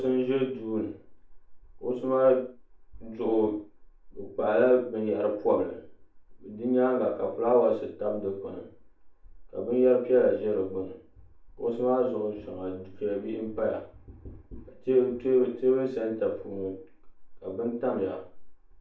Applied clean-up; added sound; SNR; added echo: none; none; none; reverberation time 0.4 s.